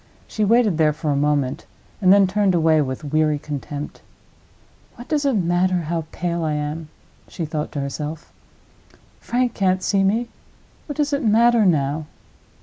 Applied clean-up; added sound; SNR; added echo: none; none; none; none.